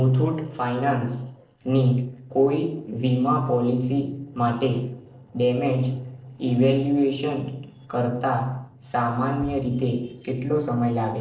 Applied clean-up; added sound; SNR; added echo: neural separator model SepFormer DNS4.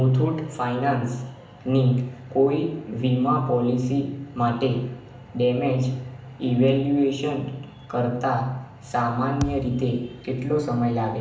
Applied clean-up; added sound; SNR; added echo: none; Thump, thud; 12 dB; reverberation time 0.8 s.